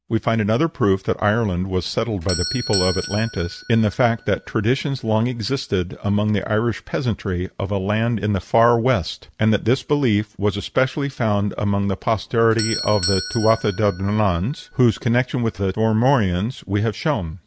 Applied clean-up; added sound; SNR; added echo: none; Doorbell; 16 dB; none.